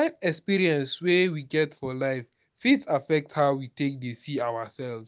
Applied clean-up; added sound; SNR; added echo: none; none; none; none.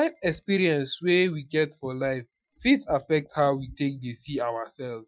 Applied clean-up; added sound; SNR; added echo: classical method Wiener filter.